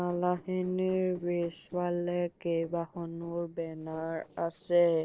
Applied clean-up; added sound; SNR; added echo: neural separator model SepFormer DNS4.